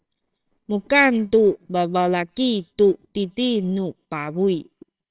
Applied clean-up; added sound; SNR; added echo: neural separator model SepFormer WHAMR!.